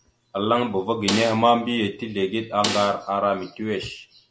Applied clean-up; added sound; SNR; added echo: none; Snare drum; 8 dB; none.